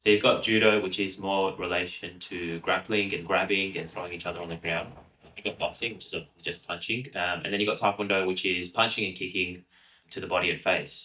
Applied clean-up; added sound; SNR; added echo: neural mask model DeepFilterNet 3.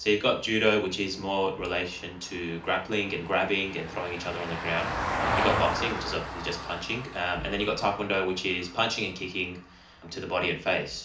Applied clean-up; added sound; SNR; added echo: none; Vehicle; 7 dB; reverberation time 0.4 s.